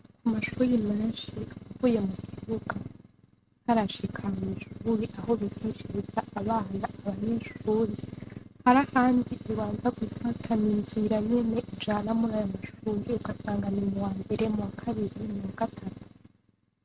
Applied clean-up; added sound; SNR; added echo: neural mask model RNNoise.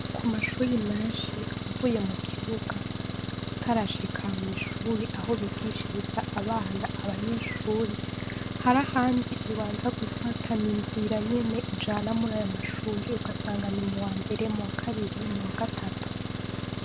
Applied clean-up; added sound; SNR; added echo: none; Engine; 3 dB; none.